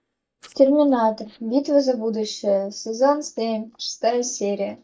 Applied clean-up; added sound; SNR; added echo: neural mask model DeepFilterNet 3.